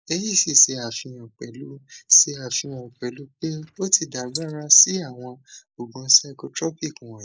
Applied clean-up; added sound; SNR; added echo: neural mask model Resemble Enhance denoiser.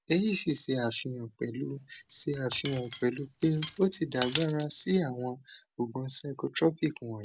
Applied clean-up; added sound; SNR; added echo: none; Cutlery, silverware; 13 dB; none.